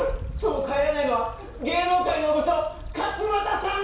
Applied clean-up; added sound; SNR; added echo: none; Stream / Trickle, dribble / Traffic noise, roadway noise; 12 dB; reverberation time 0.6 s.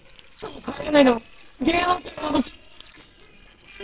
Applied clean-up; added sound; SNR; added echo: neural separator model SepFormer WHAMR!.